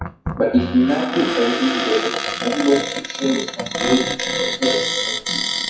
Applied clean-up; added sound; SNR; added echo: classical method WPE with log-MMSE.